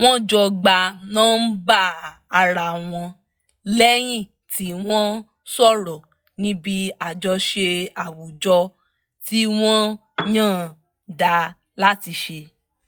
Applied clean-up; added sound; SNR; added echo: classical method log-MMSE.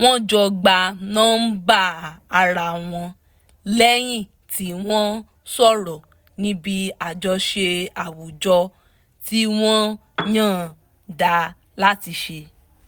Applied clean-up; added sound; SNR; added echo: none; Piano; 7 dB; none.